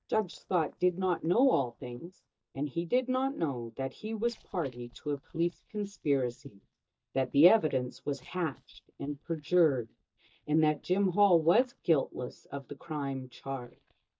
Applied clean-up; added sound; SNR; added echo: neural mask model DeepFilterNet 3.